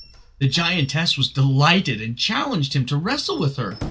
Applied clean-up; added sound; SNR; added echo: none; Squeak / Slam / Wood; 20 dB; none.